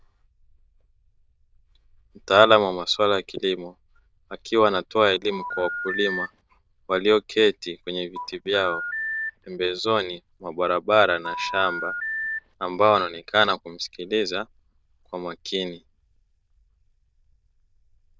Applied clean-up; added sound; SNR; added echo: neural diffusion model UNIVERSE++.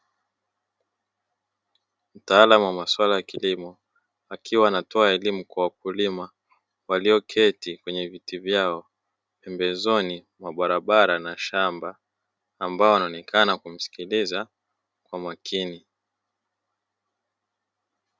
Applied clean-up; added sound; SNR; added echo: none; none; none; none.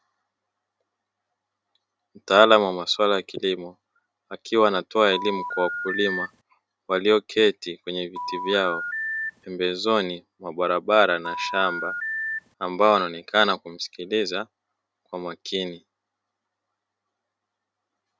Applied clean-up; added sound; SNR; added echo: none; Telephone; 5 dB; none.